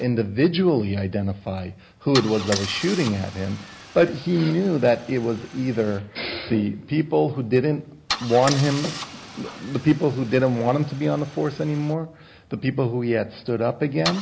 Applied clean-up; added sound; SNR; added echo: none; Idling / Engine starting / Car; 14 dB; none.